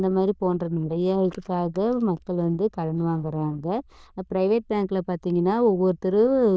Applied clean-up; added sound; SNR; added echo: neural diffusion model UNIVERSE++.